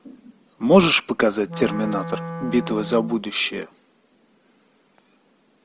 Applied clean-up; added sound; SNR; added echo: none; Wind instrument, woodwind instrument; 10 dB; none.